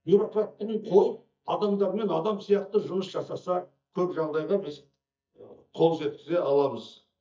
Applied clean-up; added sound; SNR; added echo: neural mask model DeepFilterNet 3.